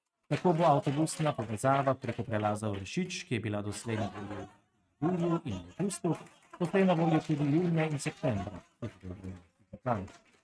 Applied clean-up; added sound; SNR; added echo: neural mask model RNNoise.